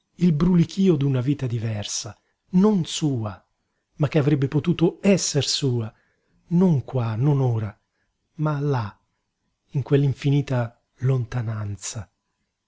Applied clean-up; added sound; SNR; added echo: none; none; none; none.